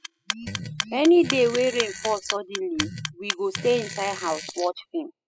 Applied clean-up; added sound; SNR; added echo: classical method spectral subtraction.